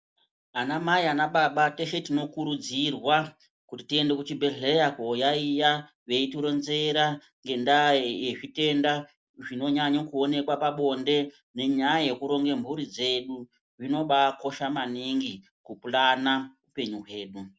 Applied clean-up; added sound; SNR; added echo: none; none; none; none.